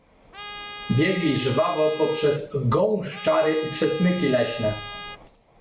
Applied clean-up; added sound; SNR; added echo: none; Trumpet; 13 dB; none.